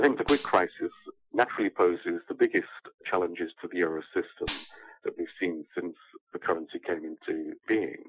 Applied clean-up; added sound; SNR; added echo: classical method Wiener filter.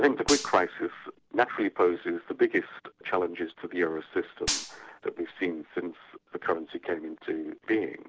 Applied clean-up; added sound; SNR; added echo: none; Gunshot, gunfire; 6 dB; none.